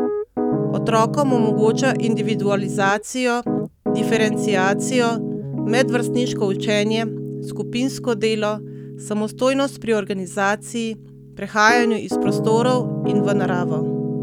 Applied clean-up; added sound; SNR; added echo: none; Piano; 2 dB; none.